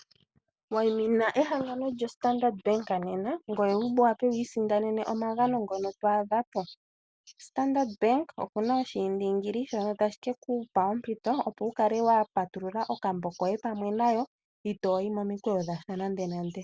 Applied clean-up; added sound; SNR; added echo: none; none; none; none.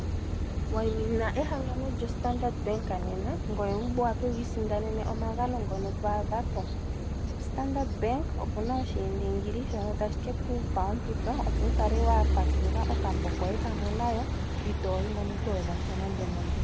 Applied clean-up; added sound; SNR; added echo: none; Car passing by / Idling / Accelerating, revving, vroom; -3 dB; none.